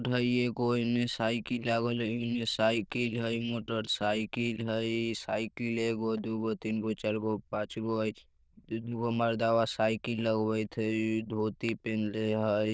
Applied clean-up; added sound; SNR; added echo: neural diffusion model UNIVERSE++.